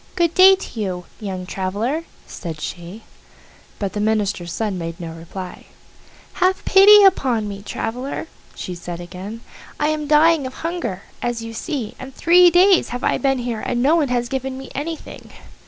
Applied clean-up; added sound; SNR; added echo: none; none; none; none.